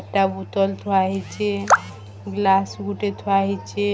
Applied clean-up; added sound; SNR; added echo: none; none; none; none.